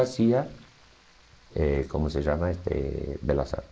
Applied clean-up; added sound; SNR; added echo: neural mask model Resemble Enhance denoiser.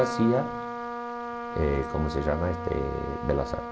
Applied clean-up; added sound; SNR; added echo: none; Trumpet; 6 dB; none.